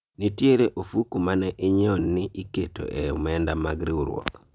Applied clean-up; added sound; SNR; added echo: none; none; none; none.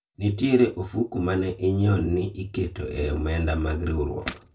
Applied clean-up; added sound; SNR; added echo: none; none; none; reverberation time 0.2 s.